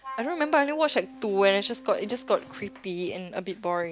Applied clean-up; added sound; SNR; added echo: none; Wind instrument, woodwind instrument; 18 dB; none.